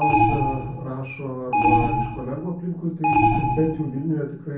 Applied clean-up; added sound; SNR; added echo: none; Alarm; -5 dB; reverberation time 0.6 s.